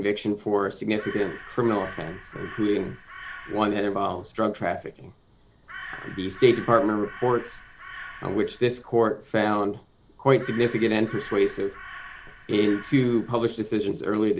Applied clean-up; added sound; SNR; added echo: none; Crow; 17 dB; none.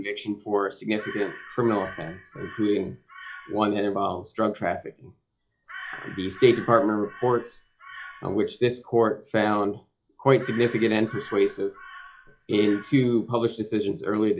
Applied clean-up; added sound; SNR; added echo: classical method log-MMSE.